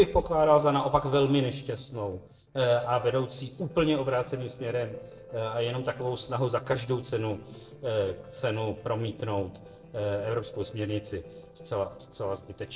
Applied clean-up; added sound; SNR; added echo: neural separator model SepFormer DNS4.